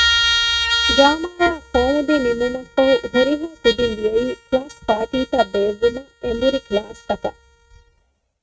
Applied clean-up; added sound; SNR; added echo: neural mask model RNNoise.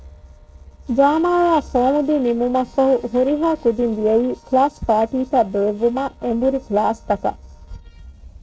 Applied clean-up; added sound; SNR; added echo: neural separator model SepFormer DNS4.